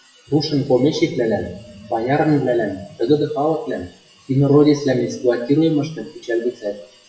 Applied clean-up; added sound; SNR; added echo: classical method WPE with log-MMSE.